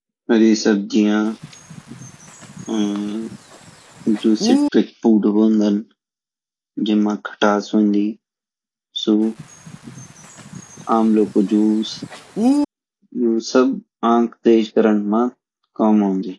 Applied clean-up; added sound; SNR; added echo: none; Bird; 6 dB; none.